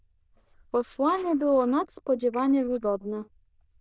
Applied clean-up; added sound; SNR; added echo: neural diffusion model UNIVERSE++.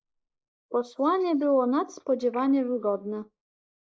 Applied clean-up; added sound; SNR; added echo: neural mask model Resemble Enhance denoiser.